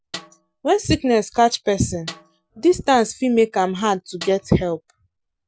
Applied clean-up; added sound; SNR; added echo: none; Snare drum; 19 dB; none.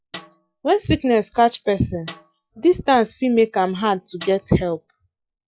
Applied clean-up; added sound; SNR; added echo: classical method log-MMSE.